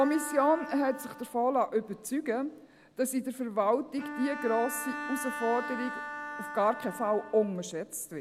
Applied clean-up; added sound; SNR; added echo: none; Bowed string instrument; 11 dB; none.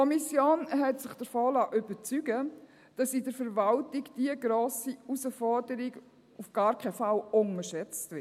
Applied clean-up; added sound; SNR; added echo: none; none; none; none.